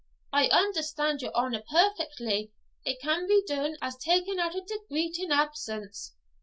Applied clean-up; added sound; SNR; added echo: none; none; none; none.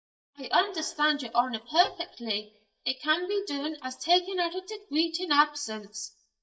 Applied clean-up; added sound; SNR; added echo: neural mask model DeepFilterNet 3.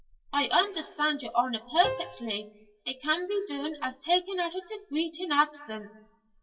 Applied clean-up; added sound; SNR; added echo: classical method WPE with log-MMSE.